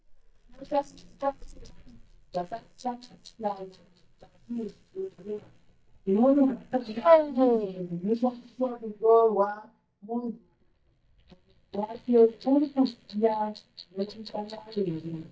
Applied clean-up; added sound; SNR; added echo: neural mask model DeepFilterNet 3.